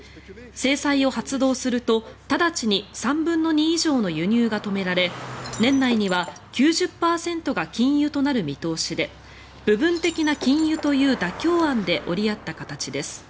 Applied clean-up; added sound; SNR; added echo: none; Shatter + Car passing by; 18 dB; none.